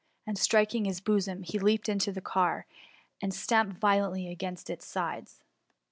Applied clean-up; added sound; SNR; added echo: none; none; none; none.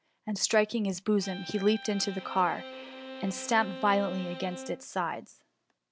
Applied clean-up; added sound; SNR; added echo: none; Bowed string instrument; 12 dB; none.